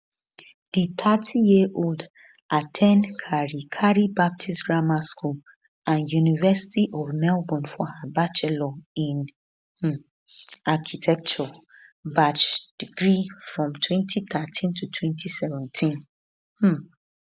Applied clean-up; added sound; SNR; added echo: none; none; none; none.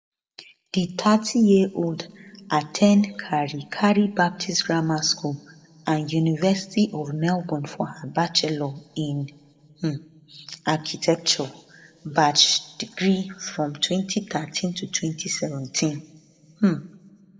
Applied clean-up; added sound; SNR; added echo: none; none; none; reverberation time 1.7 s.